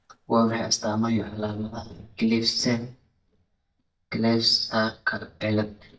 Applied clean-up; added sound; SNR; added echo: neural mask model DeepFilterNet 3.